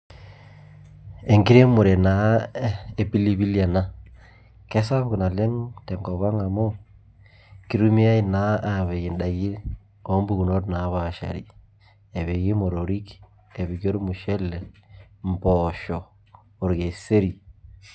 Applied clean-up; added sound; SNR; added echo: none; none; none; none.